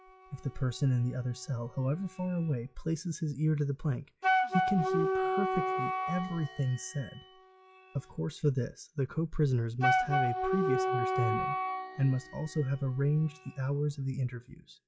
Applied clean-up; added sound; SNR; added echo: classical method log-MMSE.